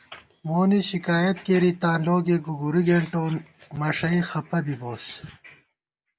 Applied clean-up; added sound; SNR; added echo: none; none; none; none.